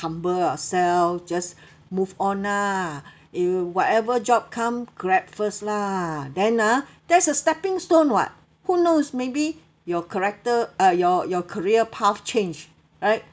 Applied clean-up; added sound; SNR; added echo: none; none; none; none.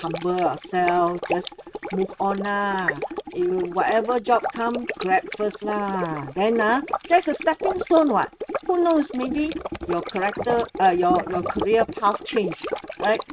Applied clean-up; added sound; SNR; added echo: neural mask model RNNoise.